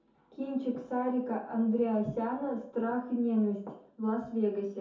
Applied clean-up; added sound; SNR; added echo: none; none; none; reverberation time 0.5 s.